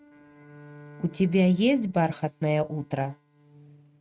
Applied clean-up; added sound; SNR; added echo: neural mask model RNNoise.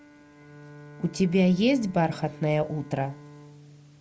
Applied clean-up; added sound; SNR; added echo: none; Bowed string instrument; 19 dB; none.